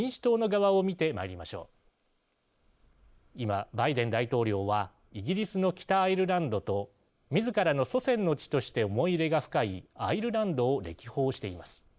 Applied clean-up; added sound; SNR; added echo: neural mask model Resemble Enhance denoiser.